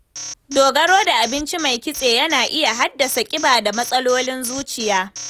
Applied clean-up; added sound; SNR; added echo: none; Alarm; 14 dB; none.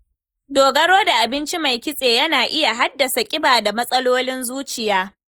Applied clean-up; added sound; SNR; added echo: neural mask model Resemble Enhance denoiser.